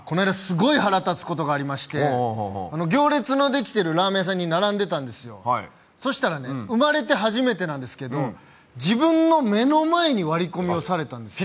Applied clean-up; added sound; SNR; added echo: none; Burping, eructation; 17 dB; none.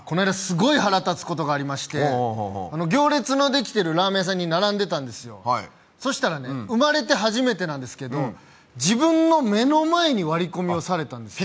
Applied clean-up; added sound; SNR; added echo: none; none; none; none.